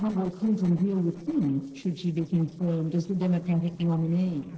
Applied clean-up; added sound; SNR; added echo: neural separator model SepFormer DNS4.